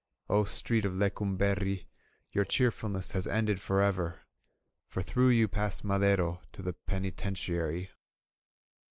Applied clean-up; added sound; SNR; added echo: neural separator model SepFormer DNS4.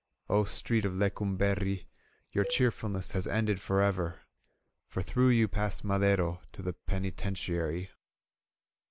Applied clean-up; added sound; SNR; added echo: none; Cowbell; 17 dB; none.